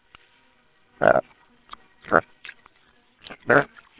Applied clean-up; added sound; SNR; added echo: neural separator model SepFormer WHAMR!.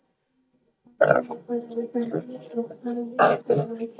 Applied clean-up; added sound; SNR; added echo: neural mask model DeepFilterNet 3.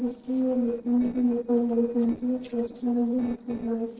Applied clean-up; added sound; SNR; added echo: neural separator model SepFormer DNS4.